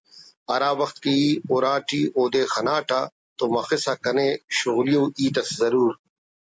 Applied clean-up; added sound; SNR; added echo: none; none; none; none.